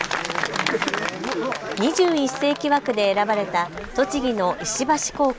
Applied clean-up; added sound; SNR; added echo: none; none; none; none.